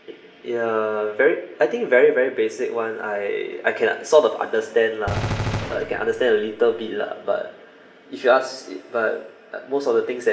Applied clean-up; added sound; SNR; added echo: none; Gunshot, gunfire; 7 dB; reverberation time 2.0 s.